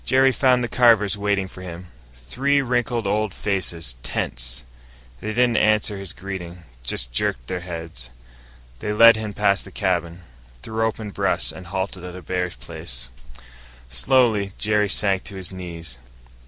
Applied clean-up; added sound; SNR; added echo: none; none; none; none.